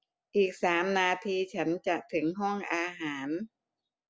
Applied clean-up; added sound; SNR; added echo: none; none; none; none.